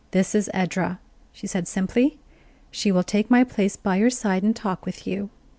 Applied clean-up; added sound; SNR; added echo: none; none; none; none.